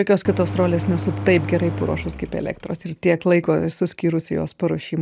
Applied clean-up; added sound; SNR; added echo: none; Engine; 8 dB; none.